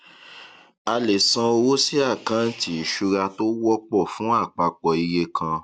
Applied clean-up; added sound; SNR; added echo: none; none; none; none.